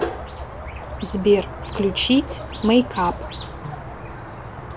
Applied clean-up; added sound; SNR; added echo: none; Squeak; 8 dB; none.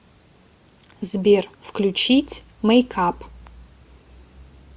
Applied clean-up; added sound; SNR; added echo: none; none; none; none.